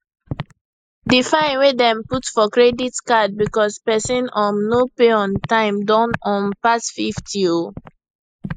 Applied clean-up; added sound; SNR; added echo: classical method spectral subtraction.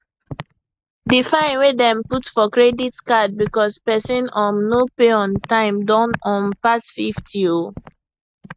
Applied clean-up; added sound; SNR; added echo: neural mask model RNNoise.